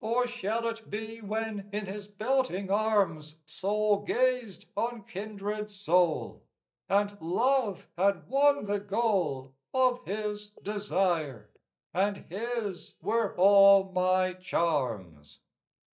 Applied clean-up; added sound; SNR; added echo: neural mask model DeepFilterNet 3.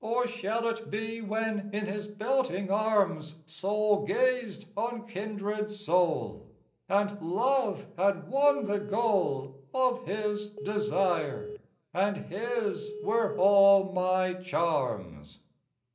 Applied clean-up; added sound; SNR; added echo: none; Telephone; 10 dB; reverberation time 0.5 s.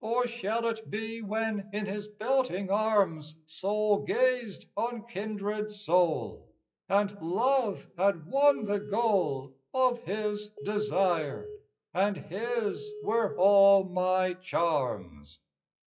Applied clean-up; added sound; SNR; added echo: classical method WPE with log-MMSE.